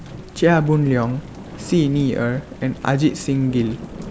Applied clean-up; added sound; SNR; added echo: none; Thunder / Rain; 15 dB; none.